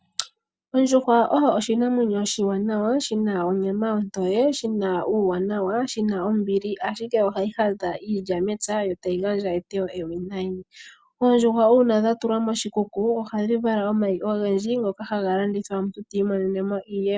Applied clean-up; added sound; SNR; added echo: none; none; none; none.